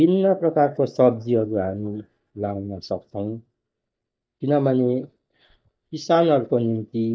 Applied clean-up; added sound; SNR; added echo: neural mask model DeepFilterNet 3.